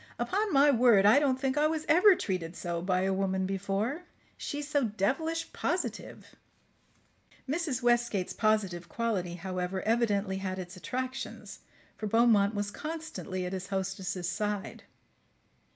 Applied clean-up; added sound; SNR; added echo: none; none; none; none.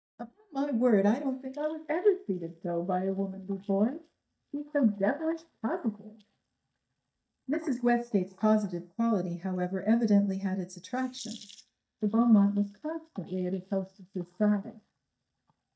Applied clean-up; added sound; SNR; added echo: neural mask model DeepFilterNet 3.